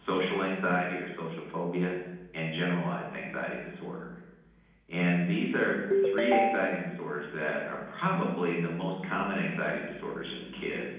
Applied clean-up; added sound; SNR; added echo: none; Ringtone; -3 dB; reverberation time 1.0 s.